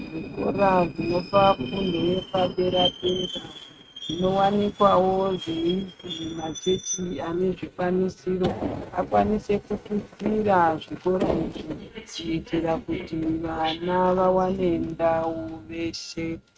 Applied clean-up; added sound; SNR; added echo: neural mask model RNNoise.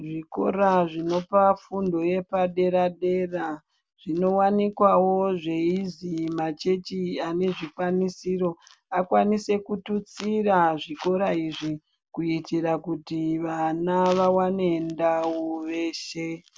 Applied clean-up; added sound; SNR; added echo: none; none; none; none.